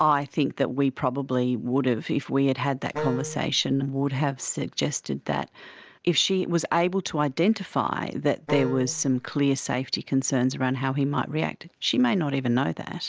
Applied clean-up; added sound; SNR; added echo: none; Wind instrument, woodwind instrument; 8 dB; none.